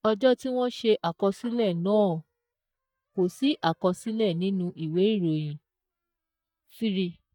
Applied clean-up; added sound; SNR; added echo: neural mask model DeepFilterNet 3.